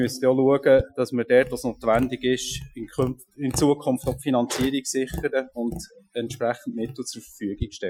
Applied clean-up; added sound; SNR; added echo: classical method Wiener filter.